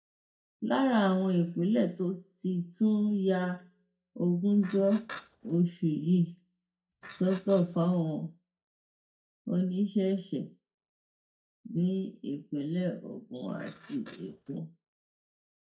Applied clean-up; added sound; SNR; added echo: neural mask model DeepFilterNet 3.